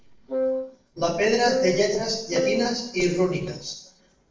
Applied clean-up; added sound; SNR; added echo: neural separator model SepFormer DNS4.